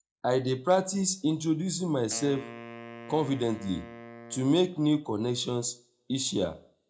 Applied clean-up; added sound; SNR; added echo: none; Wind instrument, woodwind instrument; 17 dB; reverberation time 0.2 s.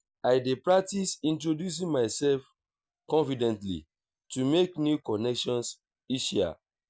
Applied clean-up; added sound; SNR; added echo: none; none; none; none.